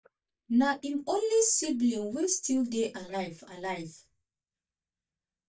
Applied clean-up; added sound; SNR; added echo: neural mask model DeepFilterNet 3.